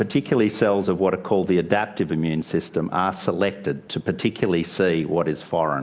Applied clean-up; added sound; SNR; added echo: none; none; none; none.